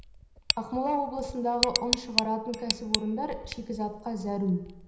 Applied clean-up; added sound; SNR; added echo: none; Tick; 3 dB; reverberation time 0.9 s.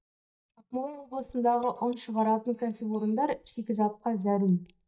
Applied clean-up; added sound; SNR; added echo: neural mask model DeepFilterNet 3.